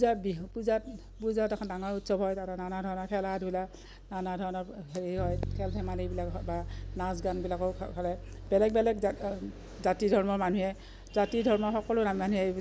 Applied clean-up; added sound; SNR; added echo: none; Bass guitar; 11 dB; none.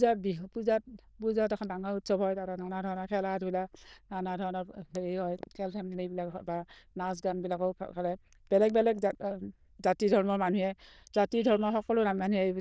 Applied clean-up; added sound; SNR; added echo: neural diffusion model UNIVERSE++.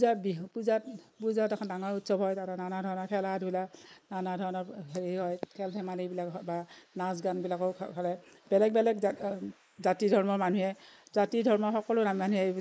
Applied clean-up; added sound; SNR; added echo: neural mask model Resemble Enhance denoiser.